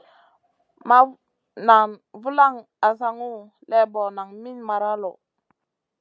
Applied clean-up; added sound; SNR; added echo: none; none; none; none.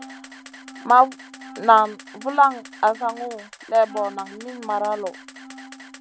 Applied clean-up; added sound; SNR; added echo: none; Wind instrument, woodwind instrument + Camera; 18 dB; none.